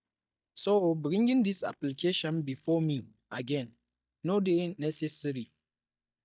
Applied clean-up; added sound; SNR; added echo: neural mask model DeepFilterNet 3.